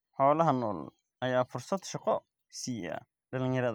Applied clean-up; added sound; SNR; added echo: none; none; none; none.